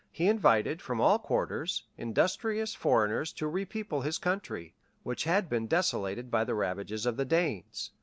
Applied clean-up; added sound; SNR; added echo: none; none; none; none.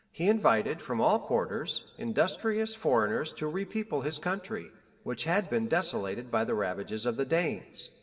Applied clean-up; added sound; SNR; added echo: none; none; none; reverberation time 1.4 s.